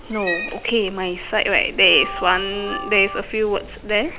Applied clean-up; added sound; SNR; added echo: none; Organ + Cat; 11 dB; none.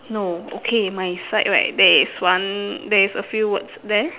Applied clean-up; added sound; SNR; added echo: none; none; none; none.